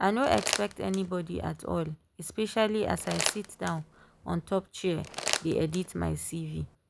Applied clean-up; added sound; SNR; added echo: none; Crumpling, crinkling; 7 dB; none.